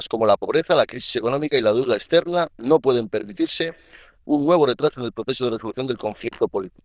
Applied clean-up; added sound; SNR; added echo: neural diffusion model UNIVERSE++.